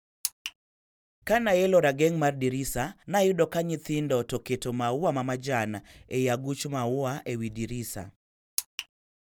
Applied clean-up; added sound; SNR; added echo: none; none; none; none.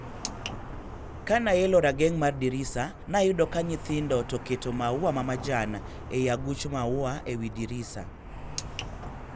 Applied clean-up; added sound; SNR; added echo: none; Traffic noise, roadway noise; 10 dB; none.